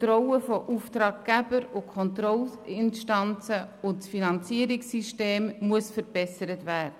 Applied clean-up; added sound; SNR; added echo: none; none; none; none.